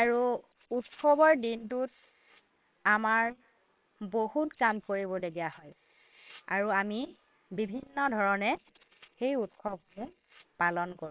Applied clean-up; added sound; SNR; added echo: neural separator model SepFormer WHAM!.